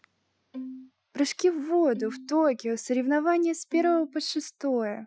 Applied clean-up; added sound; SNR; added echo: classical method Wiener filter.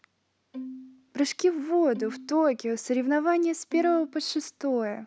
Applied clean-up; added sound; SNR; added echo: none; Bowed string instrument; 16 dB; none.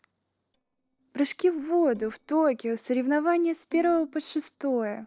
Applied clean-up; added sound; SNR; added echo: neural separator model SepFormer DNS4.